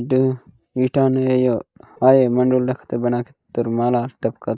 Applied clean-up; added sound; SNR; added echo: neural mask model DeepFilterNet 3.